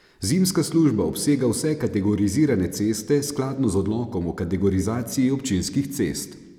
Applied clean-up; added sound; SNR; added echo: none; none; none; none.